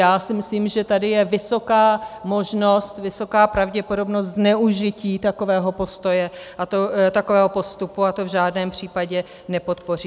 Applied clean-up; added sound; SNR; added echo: none; none; none; none.